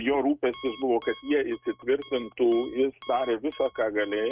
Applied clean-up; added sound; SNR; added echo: neural mask model RNNoise.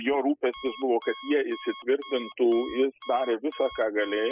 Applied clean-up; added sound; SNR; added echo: classical method spectral subtraction.